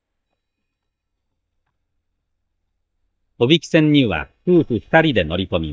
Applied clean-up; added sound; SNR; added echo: neural mask model DeepFilterNet 3.